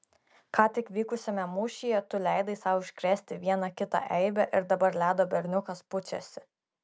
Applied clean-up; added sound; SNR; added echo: none; none; none; none.